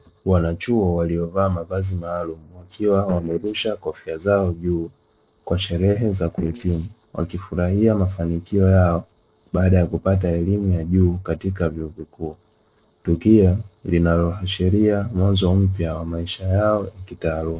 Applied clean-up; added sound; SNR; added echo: neural separator model SepFormer DNS4.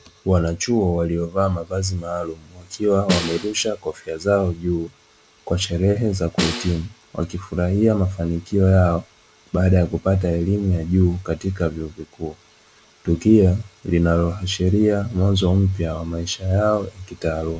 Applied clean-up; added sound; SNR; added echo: none; Snare drum; 7 dB; none.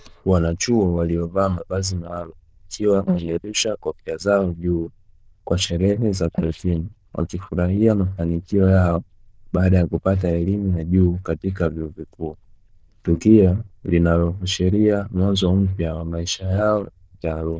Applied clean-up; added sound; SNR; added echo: neural diffusion model UNIVERSE++.